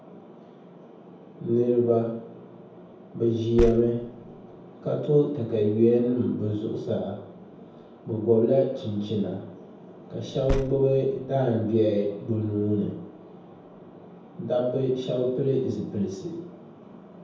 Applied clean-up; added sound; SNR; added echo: none; Car; 6 dB; reverberation time 0.9 s.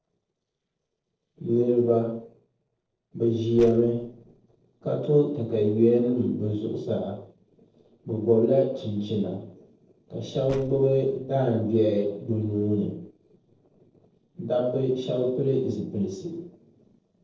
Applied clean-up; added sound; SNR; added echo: neural separator model SepFormer DNS4.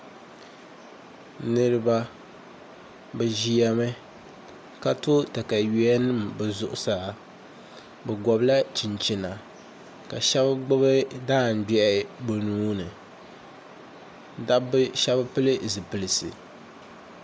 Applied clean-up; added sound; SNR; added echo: none; none; none; none.